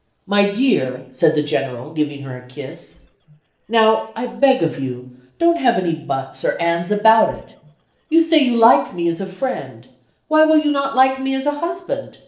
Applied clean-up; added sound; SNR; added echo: neural separator model SepFormer DNS4.